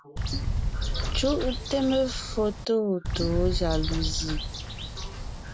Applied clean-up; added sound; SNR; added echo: none; Bird; 0 dB; none.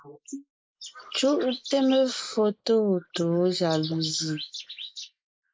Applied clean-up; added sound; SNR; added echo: neural mask model Resemble Enhance denoiser.